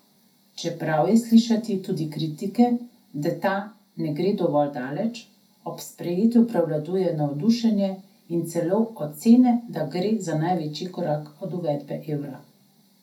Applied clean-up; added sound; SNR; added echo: none; none; none; reverberation time 0.5 s.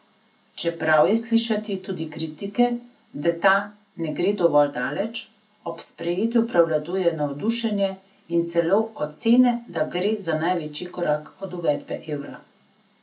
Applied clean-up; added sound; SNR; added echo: none; none; none; none.